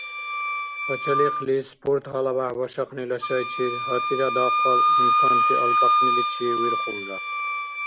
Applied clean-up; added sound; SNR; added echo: none; Wind instrument, woodwind instrument; -4 dB; none.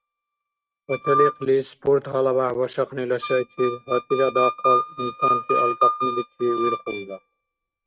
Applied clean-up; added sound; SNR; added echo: neural mask model RNNoise.